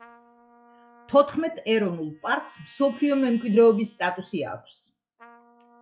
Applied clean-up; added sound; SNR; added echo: classical method log-MMSE.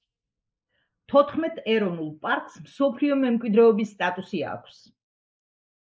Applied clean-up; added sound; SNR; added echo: neural mask model Resemble Enhance denoiser.